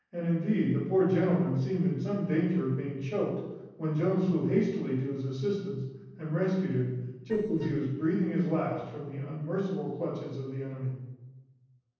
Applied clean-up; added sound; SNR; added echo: neural separator model SepFormer DNS4.